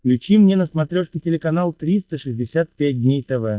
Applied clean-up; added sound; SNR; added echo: neural mask model DeepFilterNet 3.